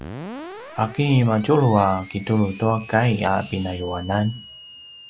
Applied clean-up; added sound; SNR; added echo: none; Screech; 17 dB; none.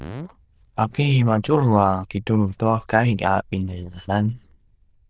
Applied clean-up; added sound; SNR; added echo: neural diffusion model UNIVERSE++.